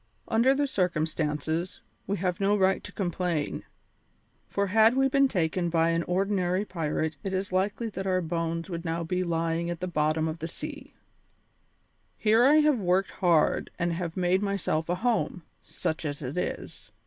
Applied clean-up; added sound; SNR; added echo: none; none; none; none.